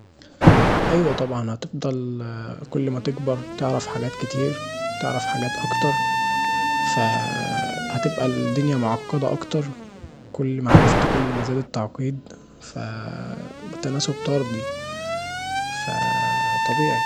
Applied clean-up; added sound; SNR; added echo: none; Alarm; -2 dB; none.